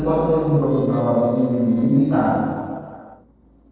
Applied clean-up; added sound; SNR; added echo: neural separator model SepFormer DNS4.